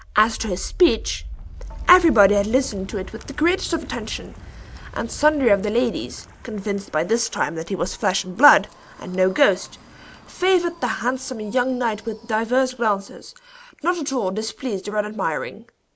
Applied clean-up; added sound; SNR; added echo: none; Wind; 18 dB; none.